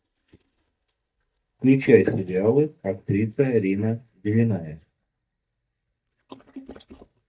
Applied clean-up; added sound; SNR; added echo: neural mask model DeepFilterNet 3.